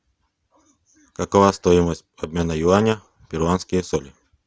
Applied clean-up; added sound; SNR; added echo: none; none; none; none.